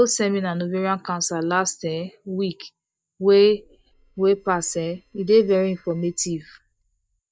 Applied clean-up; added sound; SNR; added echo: neural mask model DeepFilterNet 3.